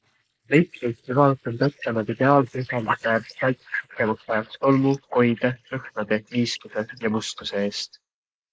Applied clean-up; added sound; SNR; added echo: neural mask model Resemble Enhance denoiser.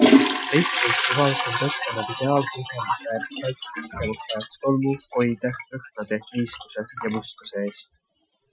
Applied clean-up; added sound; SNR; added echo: classical method Wiener filter.